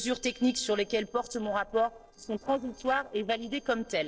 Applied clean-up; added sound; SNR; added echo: neural separator model SepFormer DNS4.